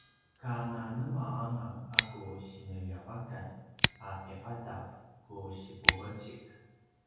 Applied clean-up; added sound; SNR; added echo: none; Scissors; -2 dB; reverberation time 1.3 s.